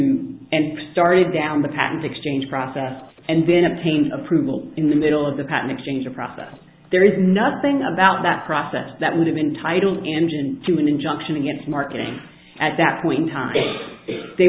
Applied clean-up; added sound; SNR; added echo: neural separator model SepFormer DNS4.